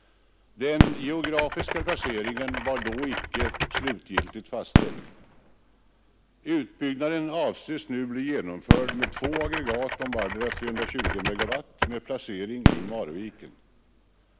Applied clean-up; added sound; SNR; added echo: none; Fireworks + Typing; -3 dB; none.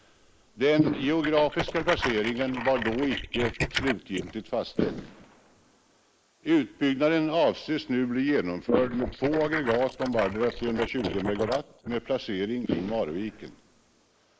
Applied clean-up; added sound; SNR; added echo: neural mask model Resemble Enhance denoiser.